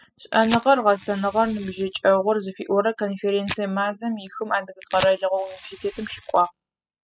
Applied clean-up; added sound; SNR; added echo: classical method spectral subtraction.